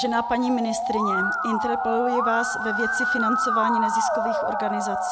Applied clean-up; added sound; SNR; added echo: none; Musical instrument; -2 dB; none.